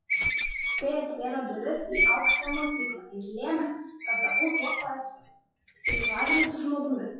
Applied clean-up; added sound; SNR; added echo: classical method WPE with log-MMSE.